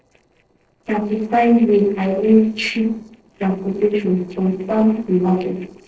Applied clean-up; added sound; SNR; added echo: neural separator model SepFormer DNS4.